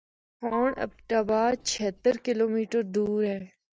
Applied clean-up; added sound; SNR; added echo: neural mask model DeepFilterNet 3.